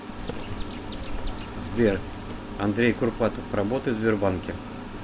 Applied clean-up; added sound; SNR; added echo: none; Bird; 6 dB; none.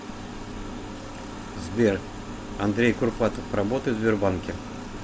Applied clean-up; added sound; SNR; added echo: none; none; none; none.